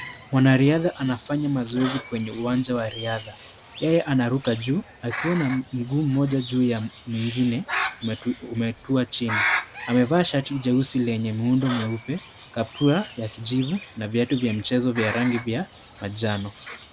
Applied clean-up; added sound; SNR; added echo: none; Bird; 11 dB; none.